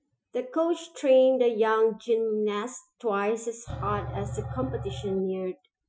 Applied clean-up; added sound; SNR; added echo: classical method Wiener filter.